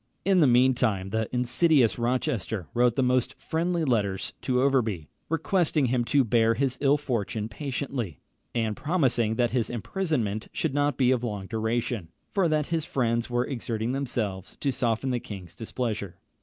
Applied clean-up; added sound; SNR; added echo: none; none; none; none.